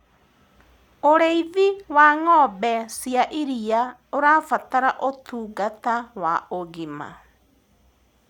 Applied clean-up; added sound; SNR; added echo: none; none; none; none.